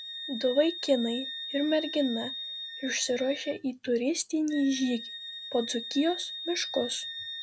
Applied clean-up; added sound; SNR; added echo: none; Wind instrument, woodwind instrument; 10 dB; none.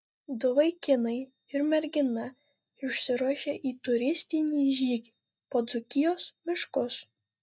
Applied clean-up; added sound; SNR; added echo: neural mask model DeepFilterNet 3.